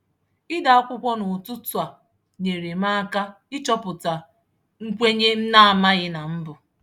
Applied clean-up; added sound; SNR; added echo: none; none; none; none.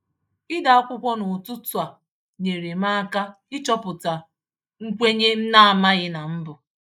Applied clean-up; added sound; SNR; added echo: neural mask model Resemble Enhance denoiser.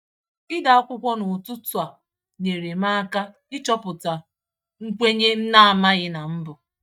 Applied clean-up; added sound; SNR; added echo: neural mask model DeepFilterNet 3.